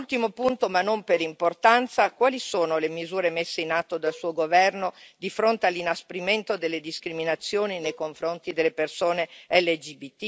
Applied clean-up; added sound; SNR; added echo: none; Cowbell; 17 dB; none.